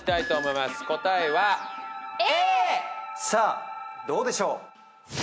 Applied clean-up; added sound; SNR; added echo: none; none; none; none.